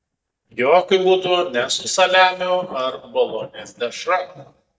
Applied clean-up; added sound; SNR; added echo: neural mask model DeepFilterNet 3.